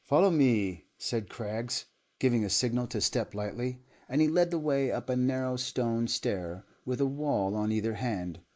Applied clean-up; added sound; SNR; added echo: neural mask model Resemble Enhance denoiser.